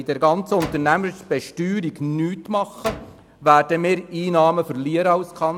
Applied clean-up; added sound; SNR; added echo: none; Slam; 19 dB; none.